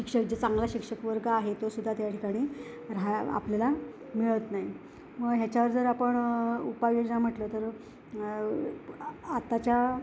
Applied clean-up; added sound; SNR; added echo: none; Bird; 17 dB; none.